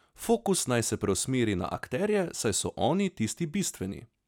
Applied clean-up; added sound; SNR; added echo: none; none; none; none.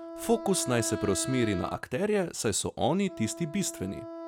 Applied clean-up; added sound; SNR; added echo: none; Wind instrument, woodwind instrument; 11 dB; none.